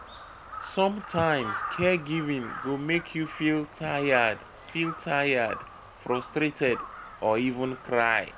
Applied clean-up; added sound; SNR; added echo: none; Crow; 13 dB; none.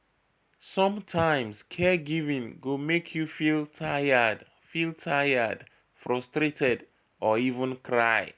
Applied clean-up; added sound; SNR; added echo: none; none; none; none.